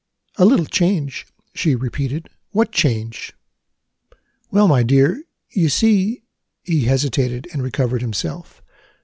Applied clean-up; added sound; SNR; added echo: none; none; none; none.